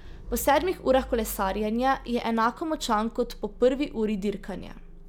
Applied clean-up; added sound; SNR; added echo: none; Idling / Engine starting / Motor vehicle (road); 15 dB; none.